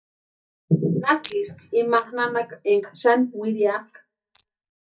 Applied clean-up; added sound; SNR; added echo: neural mask model DeepFilterNet 3.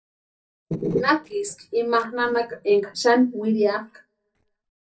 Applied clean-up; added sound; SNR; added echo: neural separator model SepFormer DNS4.